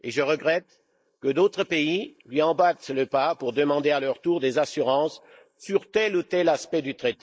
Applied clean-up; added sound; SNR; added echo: neural mask model Resemble Enhance denoiser.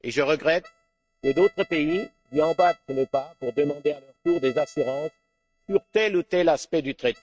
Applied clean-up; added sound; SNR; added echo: neural mask model RNNoise.